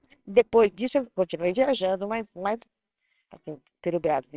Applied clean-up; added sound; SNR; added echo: neural separator model SepFormer WHAMR!.